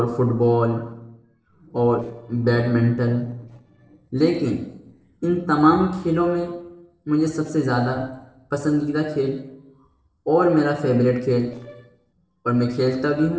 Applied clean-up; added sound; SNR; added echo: neural separator model SepFormer DNS4.